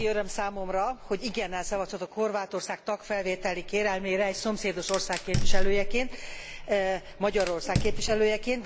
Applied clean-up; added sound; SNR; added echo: none; Fire; 0 dB; none.